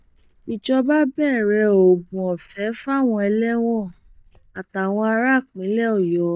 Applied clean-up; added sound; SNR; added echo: neural mask model DeepFilterNet 3.